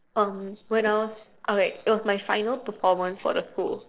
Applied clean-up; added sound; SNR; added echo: neural separator model SepFormer DNS4.